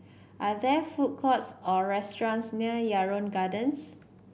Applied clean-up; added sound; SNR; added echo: none; none; none; none.